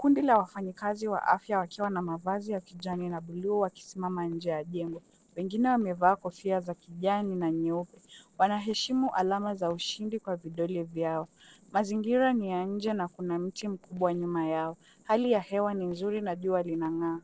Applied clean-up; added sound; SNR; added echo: neural separator model SepFormer DNS4.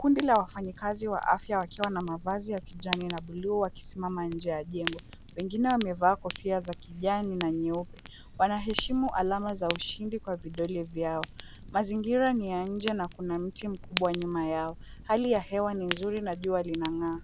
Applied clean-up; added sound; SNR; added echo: none; Fire; 10 dB; none.